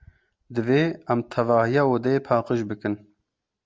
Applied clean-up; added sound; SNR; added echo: none; none; none; none.